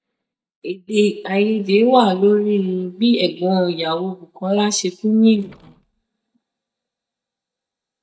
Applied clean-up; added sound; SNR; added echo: neural mask model DeepFilterNet 3.